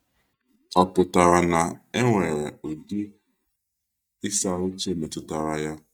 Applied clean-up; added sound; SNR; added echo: neural mask model DeepFilterNet 3.